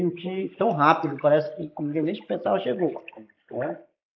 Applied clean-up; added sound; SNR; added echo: neural mask model Resemble Enhance denoiser.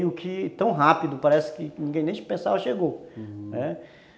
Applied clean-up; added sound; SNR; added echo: none; none; none; none.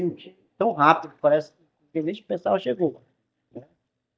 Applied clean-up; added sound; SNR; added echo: neural mask model DeepFilterNet 3.